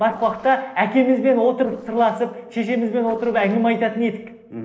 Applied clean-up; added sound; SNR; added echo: neural separator model SepFormer DNS4.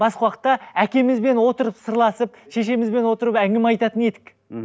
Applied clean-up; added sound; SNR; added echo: none; none; none; none.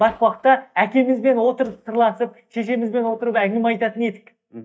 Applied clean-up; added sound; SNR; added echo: neural mask model DeepFilterNet 3.